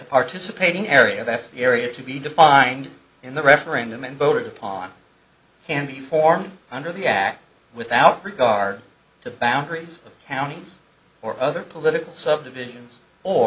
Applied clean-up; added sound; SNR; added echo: none; none; none; none.